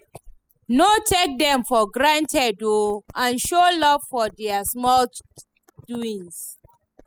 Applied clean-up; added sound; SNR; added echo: classical method spectral subtraction.